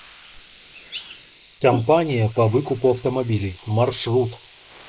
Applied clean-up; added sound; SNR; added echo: neural mask model Resemble Enhance denoiser.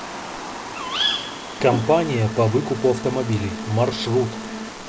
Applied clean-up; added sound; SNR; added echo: none; Organ + Bird vocalization, bird call, bird song; 6 dB; none.